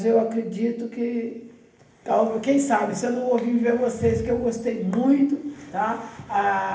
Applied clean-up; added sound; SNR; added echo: none; none; none; reverberation time 1.0 s.